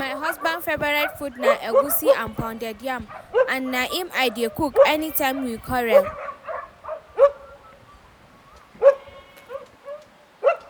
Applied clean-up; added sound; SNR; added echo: none; Bark; -4 dB; none.